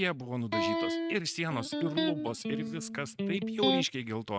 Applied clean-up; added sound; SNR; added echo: neural mask model RNNoise.